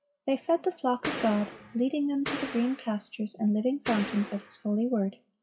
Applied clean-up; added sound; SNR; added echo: classical method WPE with log-MMSE.